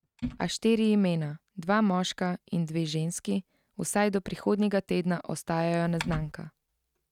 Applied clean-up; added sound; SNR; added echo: neural mask model RNNoise.